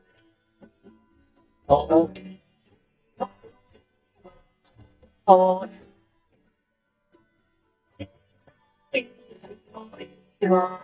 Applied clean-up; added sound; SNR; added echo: neural mask model DeepFilterNet 3.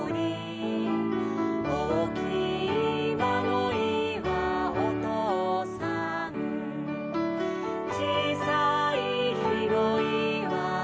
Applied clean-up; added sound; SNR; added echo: none; none; none; none.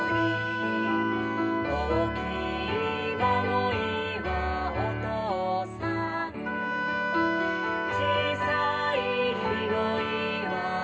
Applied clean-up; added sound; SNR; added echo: none; Wind instrument, woodwind instrument; 6 dB; reverberation time 0.2 s.